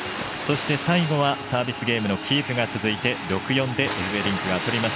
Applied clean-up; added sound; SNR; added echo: none; Water; 11 dB; none.